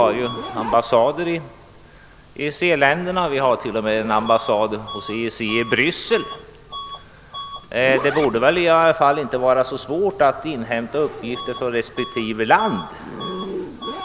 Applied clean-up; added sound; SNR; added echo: none; Zipper (clothing) + Bus / Alarm; 13 dB; none.